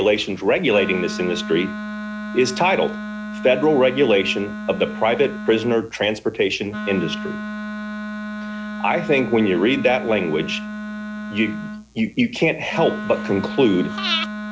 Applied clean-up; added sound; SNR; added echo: none; Breathing + Wind instrument, woodwind instrument; 8 dB; none.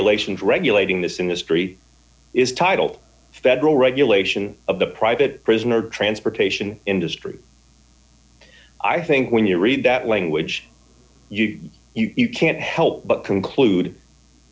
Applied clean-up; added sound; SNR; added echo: none; none; none; none.